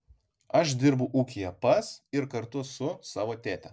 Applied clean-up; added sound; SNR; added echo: none; none; none; none.